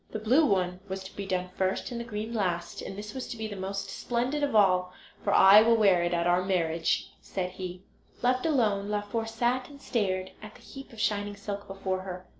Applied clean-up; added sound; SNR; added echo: none; none; none; none.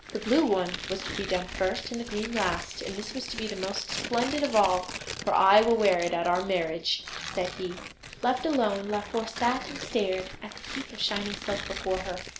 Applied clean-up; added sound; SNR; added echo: none; Tearing; 10 dB; none.